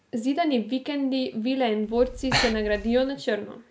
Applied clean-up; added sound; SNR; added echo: none; Breathing; 5 dB; none.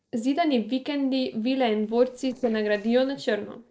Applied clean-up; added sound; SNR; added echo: neural separator model SepFormer DNS4.